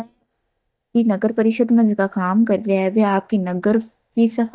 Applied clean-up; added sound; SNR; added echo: neural mask model DeepFilterNet 3.